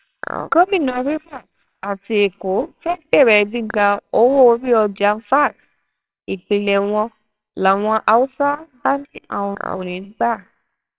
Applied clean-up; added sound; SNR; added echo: neural separator model SepFormer WHAMR!.